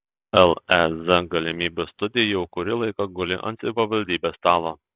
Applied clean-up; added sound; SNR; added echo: none; none; none; none.